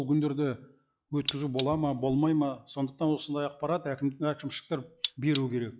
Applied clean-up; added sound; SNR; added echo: classical method log-MMSE.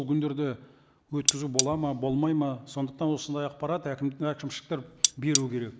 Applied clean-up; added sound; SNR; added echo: none; Cutlery, silverware; -1 dB; none.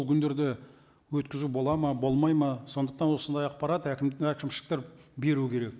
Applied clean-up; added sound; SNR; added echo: none; none; none; none.